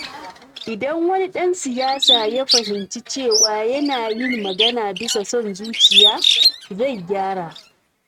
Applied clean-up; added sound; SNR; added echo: neural mask model RNNoise.